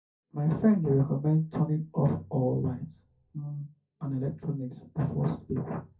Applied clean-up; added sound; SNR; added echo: none; none; none; reverberation time 0.3 s.